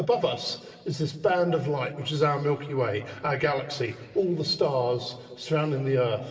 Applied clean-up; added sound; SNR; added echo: none; none; none; reverberation time 1.9 s.